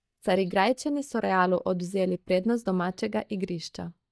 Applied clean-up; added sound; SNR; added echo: neural mask model DeepFilterNet 3.